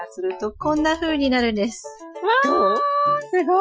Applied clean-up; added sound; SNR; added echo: classical method Wiener filter.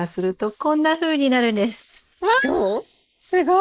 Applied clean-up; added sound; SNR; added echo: neural mask model Resemble Enhance denoiser.